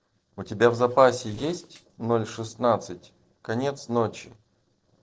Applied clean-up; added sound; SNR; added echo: neural separator model SepFormer DNS4.